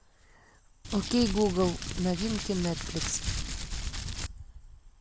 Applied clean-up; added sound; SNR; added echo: none; Crumpling, crinkling; 3 dB; none.